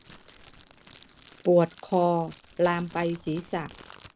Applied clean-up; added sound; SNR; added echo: none; Crackle; 20 dB; none.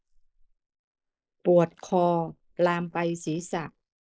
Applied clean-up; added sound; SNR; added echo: neural mask model Resemble Enhance denoiser.